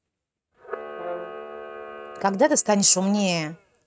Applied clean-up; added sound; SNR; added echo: neural mask model RNNoise.